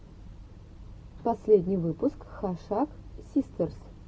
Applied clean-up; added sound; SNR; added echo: none; none; none; none.